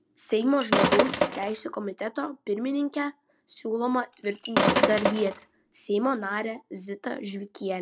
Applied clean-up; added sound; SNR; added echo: none; Sink (filling or washing); -3 dB; none.